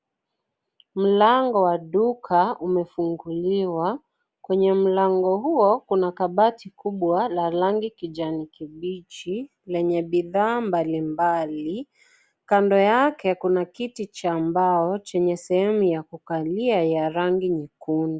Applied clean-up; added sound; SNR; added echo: none; none; none; none.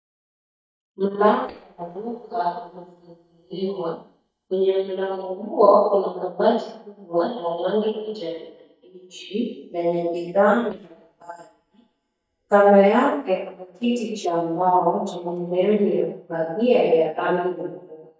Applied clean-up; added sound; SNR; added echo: neural mask model DeepFilterNet 3.